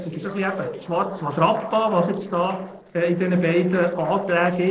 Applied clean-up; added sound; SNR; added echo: neural separator model SepFormer DNS4.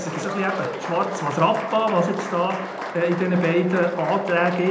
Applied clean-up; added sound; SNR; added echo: none; Applause; 9 dB; reverberation time 0.8 s.